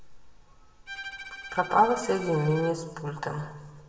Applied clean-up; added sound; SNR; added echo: none; Bowed string instrument; 14 dB; reverberation time 1.4 s.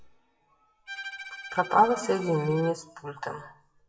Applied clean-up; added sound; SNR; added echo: classical method WPE with log-MMSE.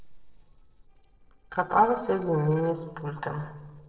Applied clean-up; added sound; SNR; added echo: neural separator model SepFormer DNS4.